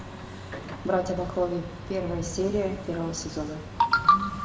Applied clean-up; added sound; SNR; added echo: none; Truck; 11 dB; reverberation time 1.0 s.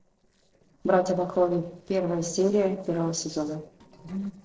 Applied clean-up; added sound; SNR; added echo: neural separator model SepFormer DNS4.